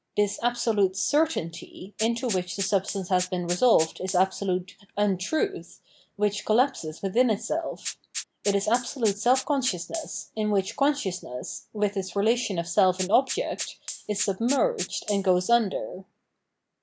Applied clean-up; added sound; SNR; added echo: none; Rattle (instrument); 12 dB; none.